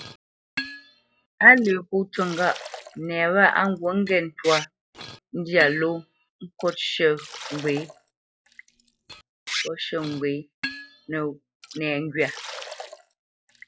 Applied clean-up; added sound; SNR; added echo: classical method log-MMSE.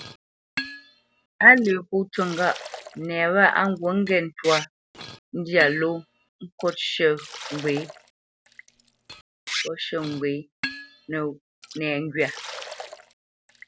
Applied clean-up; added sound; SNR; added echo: none; Liquid; 13 dB; none.